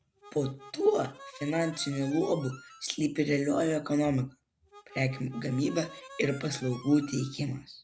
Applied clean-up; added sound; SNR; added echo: none; Harmonica; 19 dB; none.